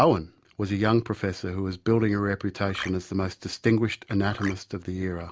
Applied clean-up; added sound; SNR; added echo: none; Marimba, xylophone; 11 dB; none.